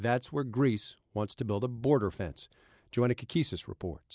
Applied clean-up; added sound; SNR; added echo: none; none; none; none.